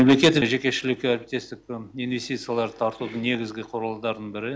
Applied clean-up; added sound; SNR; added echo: none; none; none; none.